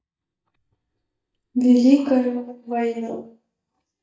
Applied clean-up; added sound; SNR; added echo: neural mask model DeepFilterNet 3.